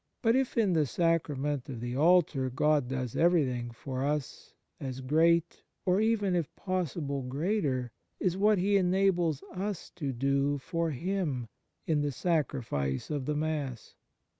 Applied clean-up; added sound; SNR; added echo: none; none; none; none.